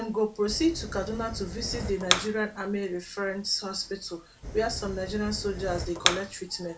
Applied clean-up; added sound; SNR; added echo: none; Fire; 4 dB; reverberation time 0.2 s.